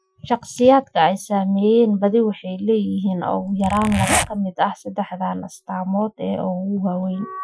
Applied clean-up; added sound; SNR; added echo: classical method Wiener filter.